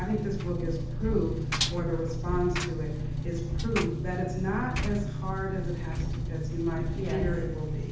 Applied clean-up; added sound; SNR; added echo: none; Engine; -2 dB; reverberation time 0.8 s.